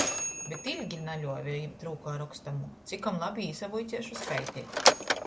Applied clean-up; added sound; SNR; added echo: none; Mechanisms; -3 dB; none.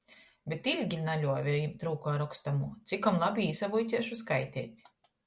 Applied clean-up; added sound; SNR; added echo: none; none; none; none.